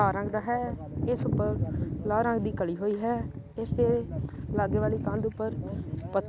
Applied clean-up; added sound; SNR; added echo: none; none; none; none.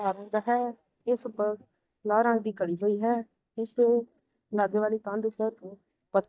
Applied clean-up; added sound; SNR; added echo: neural mask model DeepFilterNet 3.